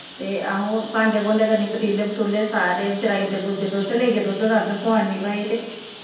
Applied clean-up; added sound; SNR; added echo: none; Engine; 17 dB; reverberation time 0.9 s.